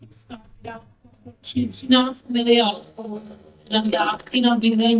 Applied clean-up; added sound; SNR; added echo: neural mask model DeepFilterNet 3.